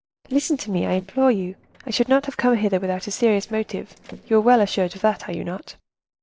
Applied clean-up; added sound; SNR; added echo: neural separator model SepFormer DNS4.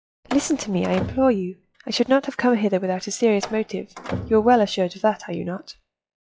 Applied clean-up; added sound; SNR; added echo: classical method log-MMSE.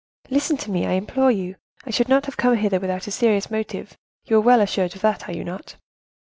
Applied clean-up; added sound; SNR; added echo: none; none; none; none.